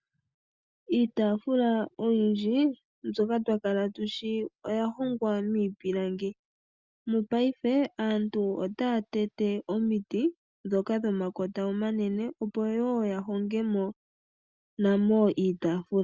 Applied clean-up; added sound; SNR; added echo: none; none; none; none.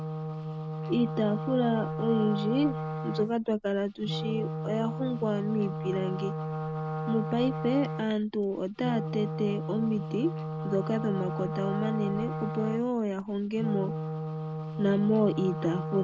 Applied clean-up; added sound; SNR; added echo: none; Wind instrument, woodwind instrument; 4 dB; none.